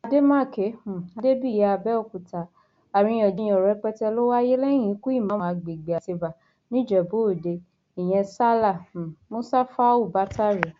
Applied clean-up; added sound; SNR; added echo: none; none; none; none.